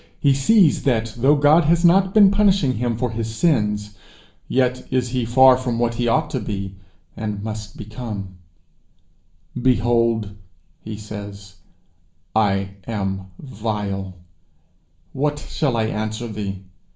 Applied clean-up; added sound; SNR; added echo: none; none; none; reverberation time 0.4 s.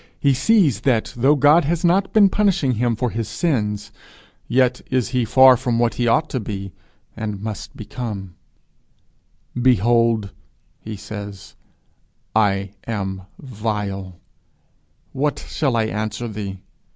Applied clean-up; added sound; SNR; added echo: none; none; none; none.